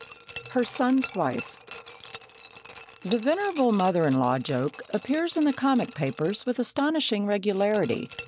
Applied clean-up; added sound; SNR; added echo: none; Glass; 15 dB; none.